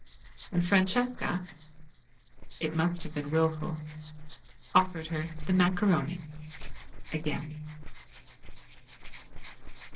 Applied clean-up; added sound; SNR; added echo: neural separator model SepFormer DNS4.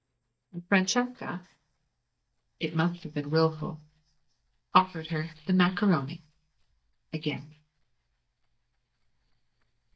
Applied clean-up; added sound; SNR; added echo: neural mask model DeepFilterNet 3.